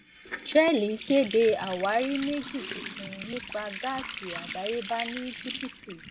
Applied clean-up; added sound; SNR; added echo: none; Water tap, faucet; 9 dB; none.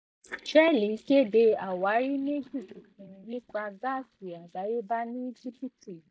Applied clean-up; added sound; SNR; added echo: neural mask model DeepFilterNet 3.